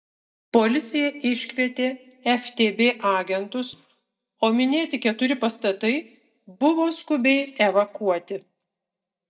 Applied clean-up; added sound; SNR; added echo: neural mask model DeepFilterNet 3.